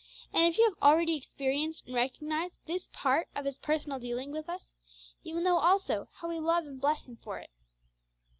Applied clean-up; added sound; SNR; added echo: none; none; none; none.